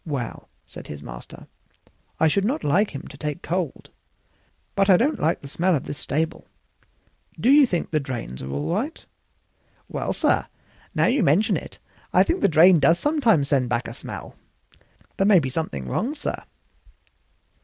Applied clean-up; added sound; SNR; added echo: none; none; none; none.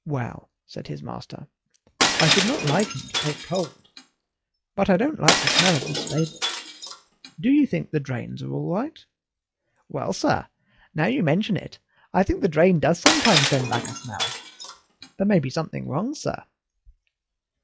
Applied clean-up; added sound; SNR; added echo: classical method log-MMSE.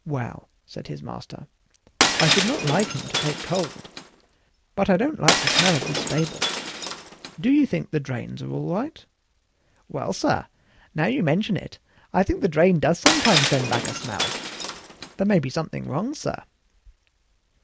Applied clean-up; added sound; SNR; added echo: none; Shatter; 0 dB; none.